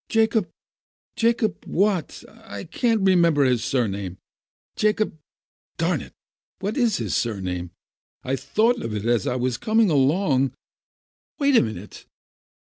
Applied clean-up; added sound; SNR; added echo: none; none; none; none.